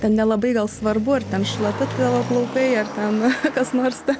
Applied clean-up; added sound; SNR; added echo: none; Motor vehicle (road); 10 dB; none.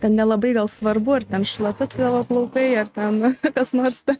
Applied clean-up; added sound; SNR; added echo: neural mask model RNNoise.